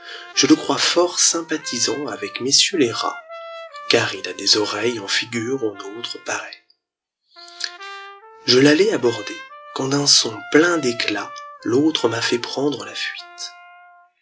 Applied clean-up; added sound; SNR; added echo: classical method log-MMSE.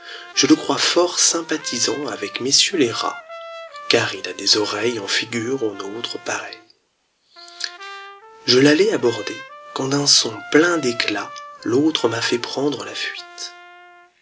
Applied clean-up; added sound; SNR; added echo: none; Trumpet; 18 dB; none.